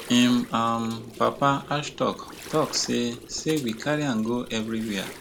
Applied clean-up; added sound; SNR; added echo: none; Gurgling; 16 dB; none.